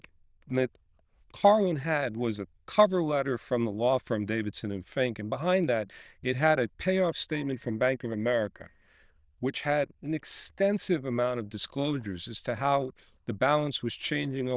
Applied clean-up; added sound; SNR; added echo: neural diffusion model UNIVERSE++.